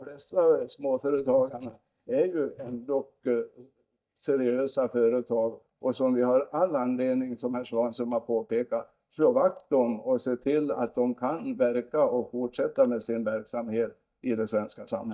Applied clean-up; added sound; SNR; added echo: neural mask model DeepFilterNet 3.